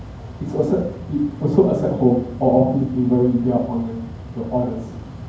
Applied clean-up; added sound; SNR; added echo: none; Mechanical fan; 14 dB; reverberation time 0.9 s.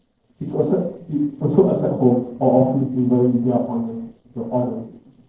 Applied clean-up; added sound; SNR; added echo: neural separator model SepFormer DNS4.